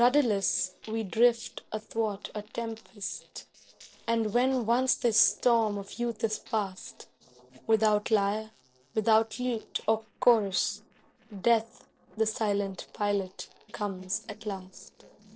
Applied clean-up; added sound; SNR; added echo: neural separator model SepFormer DNS4.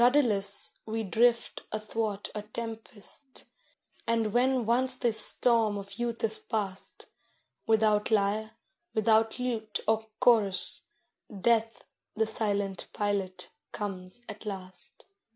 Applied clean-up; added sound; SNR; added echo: none; none; none; none.